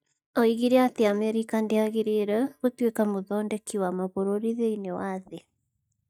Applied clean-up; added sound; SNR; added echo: neural mask model DeepFilterNet 3.